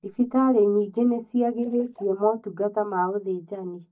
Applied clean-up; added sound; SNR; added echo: neural mask model DeepFilterNet 3.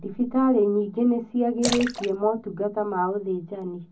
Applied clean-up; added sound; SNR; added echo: none; Splash, splatter; 11 dB; reverberation time 0.4 s.